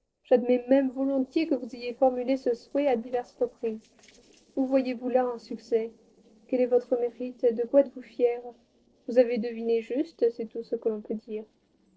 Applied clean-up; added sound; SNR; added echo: neural separator model SepFormer DNS4.